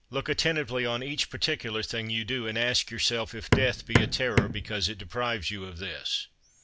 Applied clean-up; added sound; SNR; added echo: none; Hammer; -3 dB; none.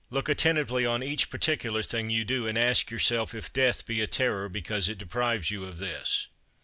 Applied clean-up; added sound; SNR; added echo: none; none; none; none.